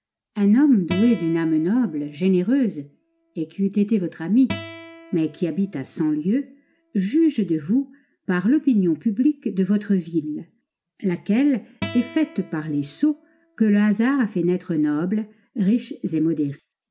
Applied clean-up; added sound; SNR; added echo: none; Acoustic guitar; 17 dB; none.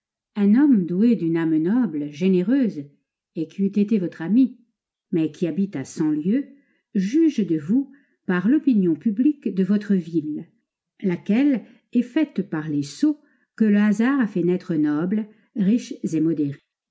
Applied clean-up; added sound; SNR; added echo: none; none; none; none.